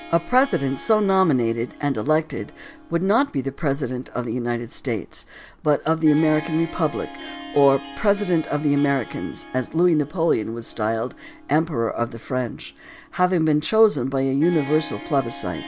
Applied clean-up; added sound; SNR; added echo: none; Harp; 18 dB; none.